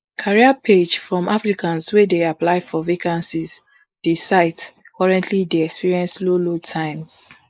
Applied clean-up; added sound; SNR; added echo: neural mask model Resemble Enhance denoiser.